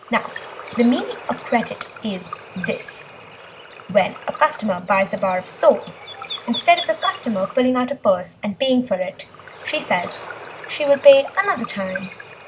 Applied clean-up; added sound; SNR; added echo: none; Water / Bird; 14 dB; none.